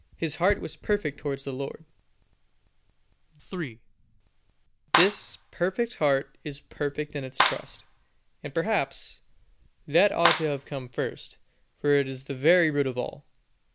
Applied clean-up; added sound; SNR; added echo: none; Clapping; 1 dB; none.